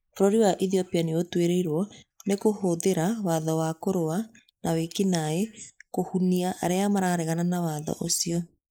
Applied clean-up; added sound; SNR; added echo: neural mask model Resemble Enhance denoiser.